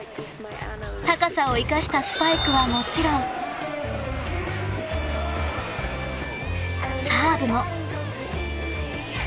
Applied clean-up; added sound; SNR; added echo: none; none; none; none.